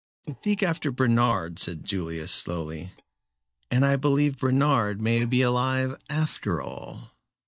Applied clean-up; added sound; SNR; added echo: neural mask model DeepFilterNet 3.